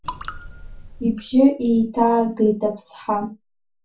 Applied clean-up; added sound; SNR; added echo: none; Raindrop / Drip; 13 dB; reverberation time 0.2 s.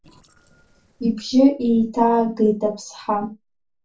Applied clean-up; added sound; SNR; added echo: neural separator model SepFormer DNS4.